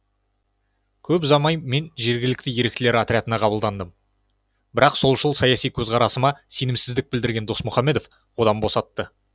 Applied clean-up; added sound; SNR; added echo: none; none; none; none.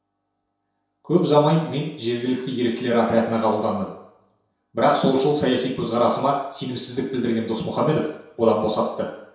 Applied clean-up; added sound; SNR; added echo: none; none; none; reverberation time 0.7 s.